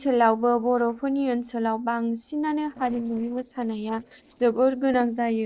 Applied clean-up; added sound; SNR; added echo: neural separator model SepFormer DNS4.